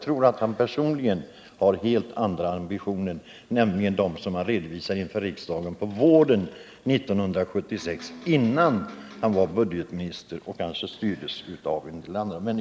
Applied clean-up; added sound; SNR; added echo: none; Electric guitar; 17 dB; none.